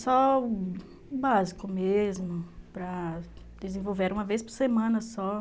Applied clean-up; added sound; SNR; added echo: none; none; none; none.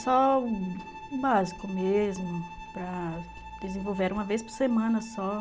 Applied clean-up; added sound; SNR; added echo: none; Bowed string instrument; 16 dB; none.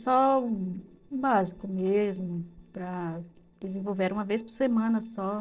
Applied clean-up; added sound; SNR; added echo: neural separator model SepFormer DNS4.